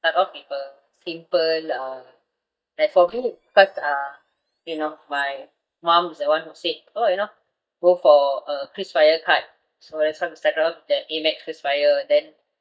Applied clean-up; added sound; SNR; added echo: neural mask model DeepFilterNet 3.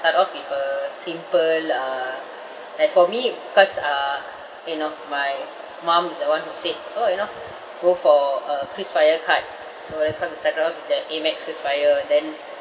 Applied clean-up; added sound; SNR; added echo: none; none; none; none.